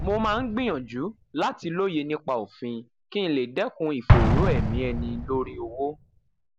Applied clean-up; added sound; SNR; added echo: none; Explosion; -1 dB; none.